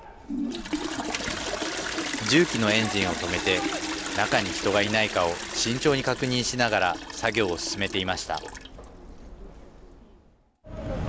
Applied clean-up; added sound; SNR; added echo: none; Toilet flush; 6 dB; none.